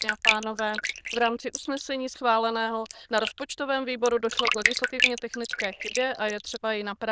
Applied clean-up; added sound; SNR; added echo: neural diffusion model UNIVERSE++.